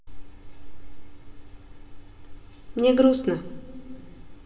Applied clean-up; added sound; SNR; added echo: none; none; none; reverberation time 2.6 s.